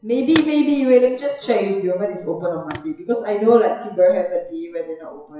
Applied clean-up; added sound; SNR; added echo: classical method WPE with log-MMSE.